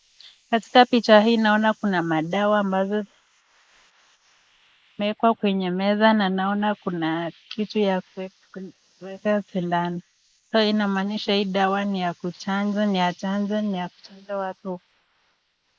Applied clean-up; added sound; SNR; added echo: neural mask model Resemble Enhance denoiser.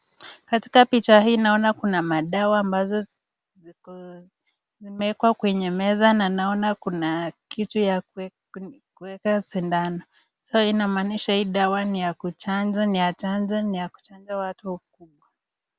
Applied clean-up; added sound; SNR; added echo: none; none; none; none.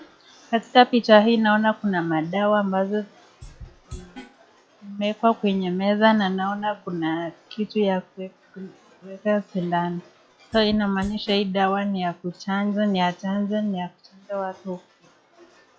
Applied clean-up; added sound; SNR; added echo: classical method log-MMSE.